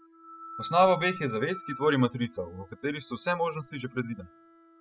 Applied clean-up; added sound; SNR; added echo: classical method spectral subtraction.